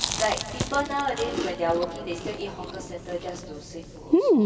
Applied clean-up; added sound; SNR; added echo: none; Chewing, mastication; -2 dB; reverberation time 2.5 s.